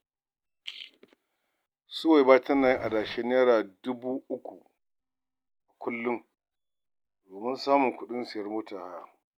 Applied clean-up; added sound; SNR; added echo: none; Growling; 19 dB; none.